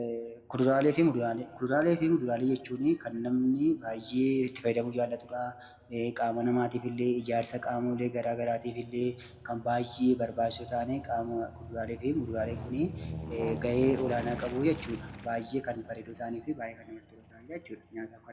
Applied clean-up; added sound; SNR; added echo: none; Aircraft; 15 dB; reverberation time 1.2 s.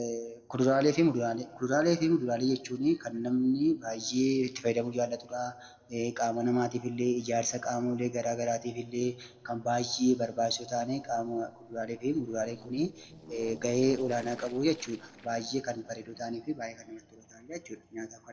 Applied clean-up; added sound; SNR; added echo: neural separator model SepFormer DNS4.